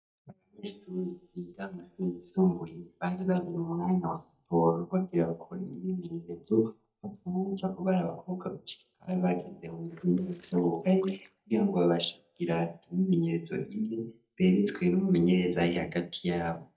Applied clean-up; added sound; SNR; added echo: neural mask model DeepFilterNet 3.